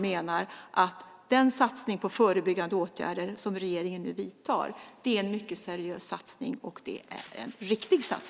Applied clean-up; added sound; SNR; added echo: none; none; none; none.